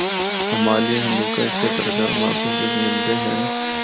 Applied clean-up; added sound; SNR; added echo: none; Engine starting / Sawing; -3 dB; none.